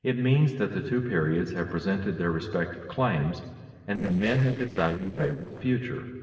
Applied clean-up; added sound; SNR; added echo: neural separator model SepFormer DNS4.